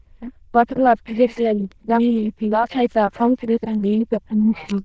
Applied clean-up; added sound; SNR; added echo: neural diffusion model UNIVERSE++.